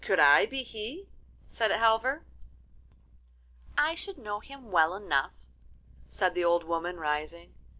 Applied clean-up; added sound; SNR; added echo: none; none; none; none.